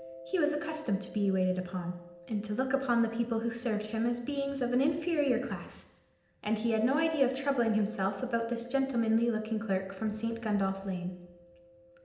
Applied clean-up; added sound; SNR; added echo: none; Mallet percussion; 19 dB; reverberation time 0.8 s.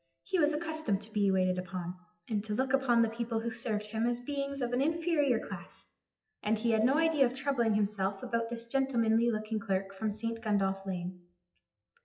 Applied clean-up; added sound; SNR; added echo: classical method WPE with log-MMSE.